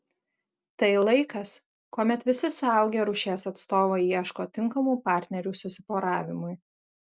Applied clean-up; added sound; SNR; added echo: none; none; none; none.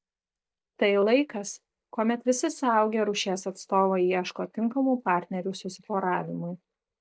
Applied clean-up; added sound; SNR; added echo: neural mask model DeepFilterNet 3.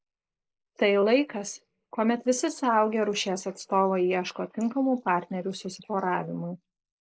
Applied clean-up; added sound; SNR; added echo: neural mask model Resemble Enhance denoiser.